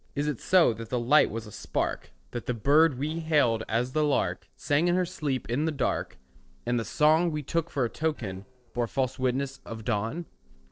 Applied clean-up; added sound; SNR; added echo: neural separator model SepFormer DNS4.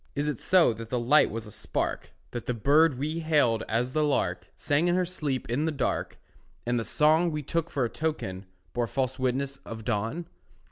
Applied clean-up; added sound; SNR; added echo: none; none; none; none.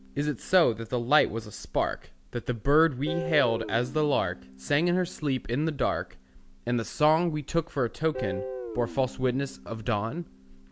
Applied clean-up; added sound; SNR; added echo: none; Guitar; 14 dB; none.